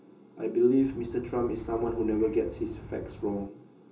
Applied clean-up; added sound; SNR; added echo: none; Insect; 14 dB; reverberation time 0.2 s.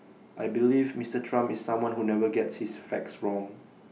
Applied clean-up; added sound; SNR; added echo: none; none; none; none.